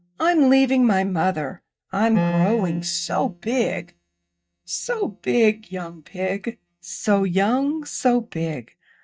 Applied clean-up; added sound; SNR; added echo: neural mask model DeepFilterNet 3.